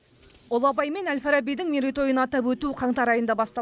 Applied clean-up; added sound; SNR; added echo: none; none; none; none.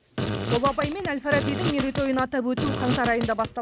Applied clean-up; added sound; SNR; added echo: none; Fart; 3 dB; none.